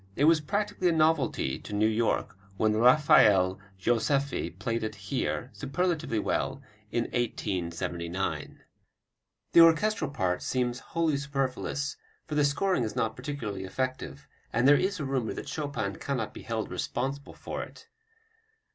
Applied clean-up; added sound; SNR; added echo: none; none; none; none.